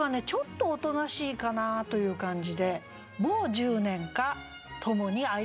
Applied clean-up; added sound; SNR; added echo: none; none; none; none.